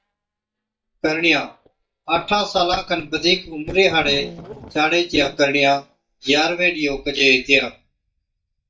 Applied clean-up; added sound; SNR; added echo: neural mask model DeepFilterNet 3.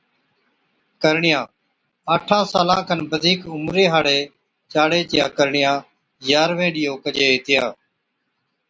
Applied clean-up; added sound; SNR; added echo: none; none; none; none.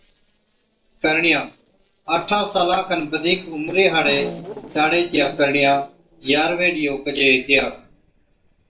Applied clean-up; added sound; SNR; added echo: neural separator model SepFormer DNS4.